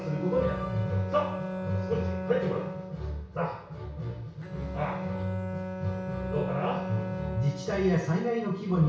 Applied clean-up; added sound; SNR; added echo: none; Bowed string instrument; 6 dB; reverberation time 0.6 s.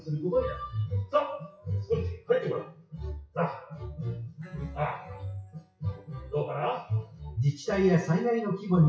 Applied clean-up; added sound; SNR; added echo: classical method WPE with log-MMSE.